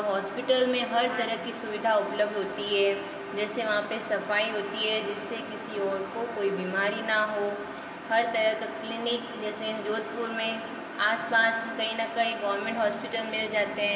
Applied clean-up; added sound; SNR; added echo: none; Trumpet; 13 dB; reverberation time 1.4 s.